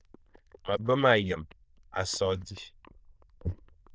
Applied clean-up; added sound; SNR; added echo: neural diffusion model UNIVERSE++.